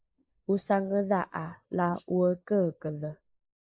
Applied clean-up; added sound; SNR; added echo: neural mask model Resemble Enhance denoiser.